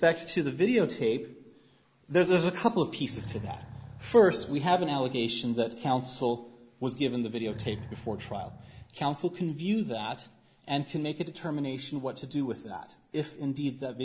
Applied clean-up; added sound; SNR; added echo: none; Animal; 14 dB; none.